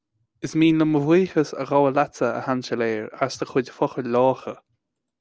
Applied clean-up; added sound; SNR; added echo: none; none; none; none.